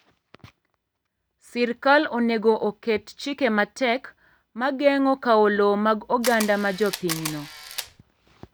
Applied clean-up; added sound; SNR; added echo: none; Camera; 10 dB; none.